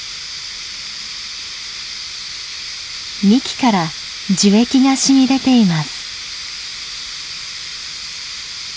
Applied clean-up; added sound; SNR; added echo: none; none; none; none.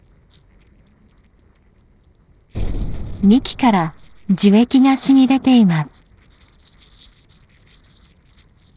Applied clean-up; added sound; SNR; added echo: neural separator model SepFormer DNS4.